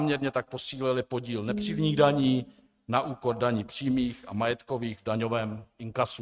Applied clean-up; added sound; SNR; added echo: neural mask model RNNoise.